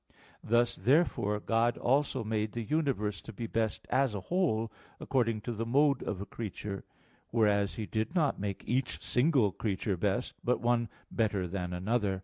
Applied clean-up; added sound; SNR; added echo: none; none; none; none.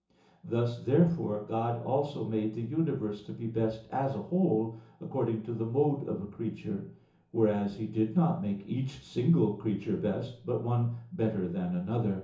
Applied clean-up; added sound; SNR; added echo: none; none; none; reverberation time 0.7 s.